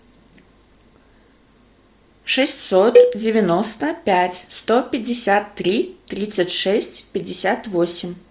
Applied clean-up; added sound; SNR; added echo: none; Cowbell; -3 dB; none.